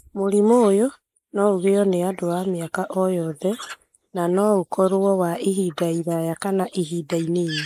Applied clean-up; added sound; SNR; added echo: neural mask model Resemble Enhance denoiser.